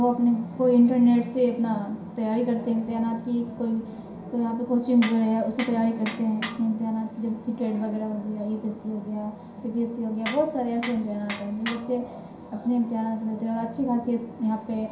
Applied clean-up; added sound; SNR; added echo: none; Tools; 12 dB; reverberation time 0.5 s.